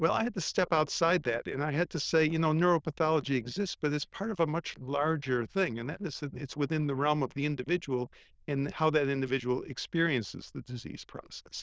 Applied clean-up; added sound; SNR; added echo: neural diffusion model UNIVERSE++.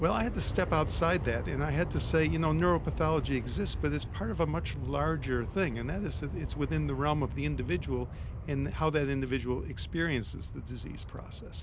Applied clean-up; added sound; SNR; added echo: none; Aircraft; 5 dB; none.